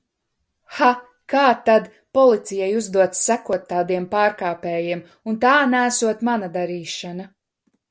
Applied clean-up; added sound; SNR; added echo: none; none; none; none.